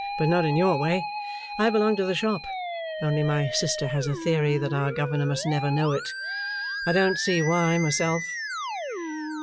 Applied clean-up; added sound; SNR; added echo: classical method log-MMSE.